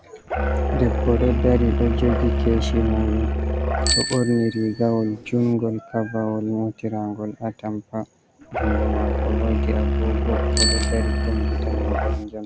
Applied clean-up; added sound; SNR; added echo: none; Bicycle bell + Musical instrument; -1 dB; none.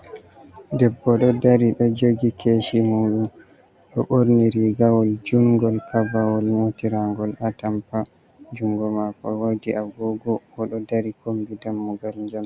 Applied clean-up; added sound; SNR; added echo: none; none; none; none.